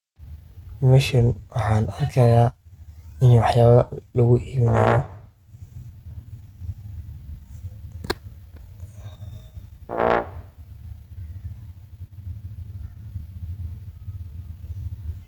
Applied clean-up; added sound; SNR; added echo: neural mask model RNNoise.